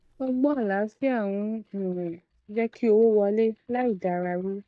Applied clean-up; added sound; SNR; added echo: neural mask model DeepFilterNet 3.